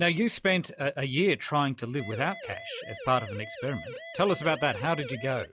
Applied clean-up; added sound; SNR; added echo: classical method log-MMSE.